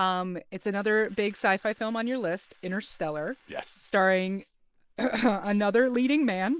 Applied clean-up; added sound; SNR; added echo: neural mask model Resemble Enhance denoiser.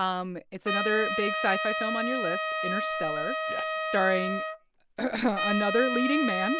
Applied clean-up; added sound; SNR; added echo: none; Trumpet; 2 dB; none.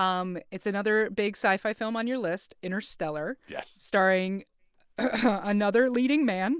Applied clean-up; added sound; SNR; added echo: none; none; none; none.